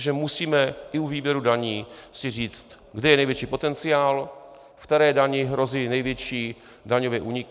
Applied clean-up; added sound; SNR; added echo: none; none; none; none.